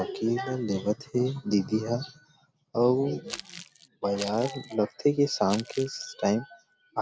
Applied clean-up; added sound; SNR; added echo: none; Crumpling, crinkling; 14 dB; none.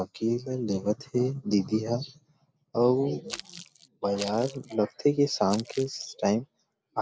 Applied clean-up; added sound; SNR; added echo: neural mask model Resemble Enhance denoiser.